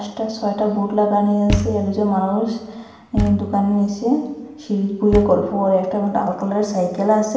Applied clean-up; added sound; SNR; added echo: none; Thump, thud; 10 dB; reverberation time 1.1 s.